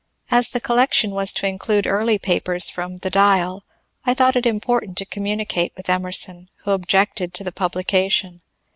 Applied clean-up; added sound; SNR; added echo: none; none; none; none.